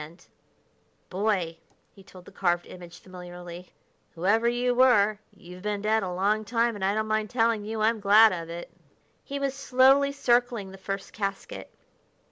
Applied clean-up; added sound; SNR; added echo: none; none; none; none.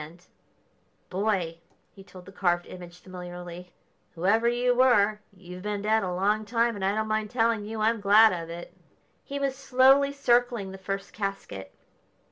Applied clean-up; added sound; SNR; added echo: none; none; none; reverberation time 0.2 s.